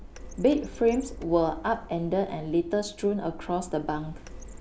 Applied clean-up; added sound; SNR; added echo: none; Printer; 14 dB; none.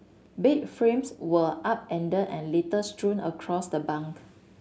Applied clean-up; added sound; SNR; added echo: none; none; none; none.